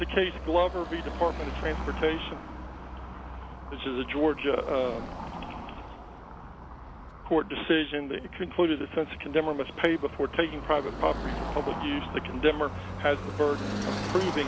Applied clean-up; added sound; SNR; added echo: none; Car passing by / Traffic noise, roadway noise; 7 dB; none.